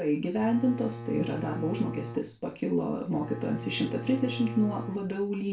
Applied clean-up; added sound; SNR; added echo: none; Bowed string instrument; 10 dB; reverberation time 0.3 s.